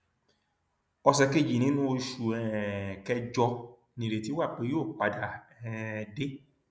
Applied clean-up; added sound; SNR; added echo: none; none; none; none.